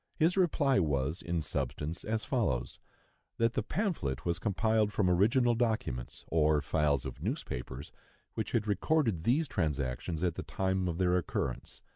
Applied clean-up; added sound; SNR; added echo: none; none; none; none.